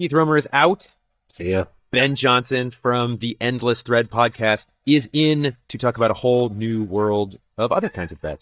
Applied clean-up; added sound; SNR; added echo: neural mask model DeepFilterNet 3.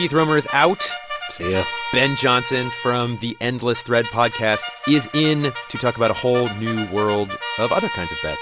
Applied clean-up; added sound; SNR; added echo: none; none; none; none.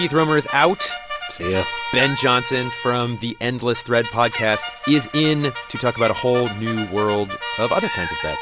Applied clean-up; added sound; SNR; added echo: none; Cat; 17 dB; none.